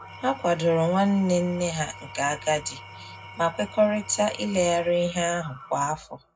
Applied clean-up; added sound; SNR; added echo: none; Engine / Tools; 18 dB; reverberation time 0.3 s.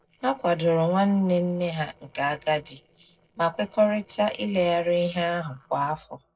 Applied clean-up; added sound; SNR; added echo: neural separator model SepFormer DNS4.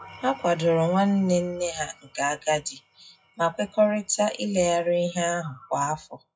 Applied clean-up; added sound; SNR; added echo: classical method WPE with log-MMSE.